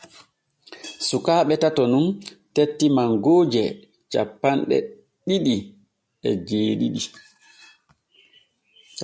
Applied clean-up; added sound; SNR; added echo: none; none; none; none.